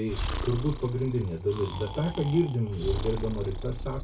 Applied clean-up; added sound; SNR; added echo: none; Breathing; 6 dB; reverberation time 0.2 s.